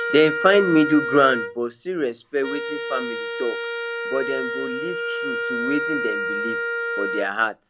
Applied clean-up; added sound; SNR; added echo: none; Wind instrument, woodwind instrument; 4 dB; none.